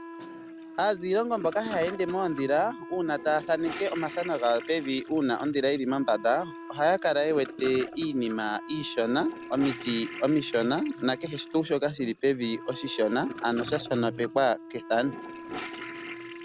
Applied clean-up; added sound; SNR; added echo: none; Wind instrument, woodwind instrument + Toilet flush / Gurgling; 13 dB; none.